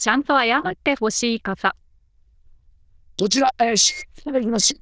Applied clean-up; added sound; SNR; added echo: neural diffusion model UNIVERSE++.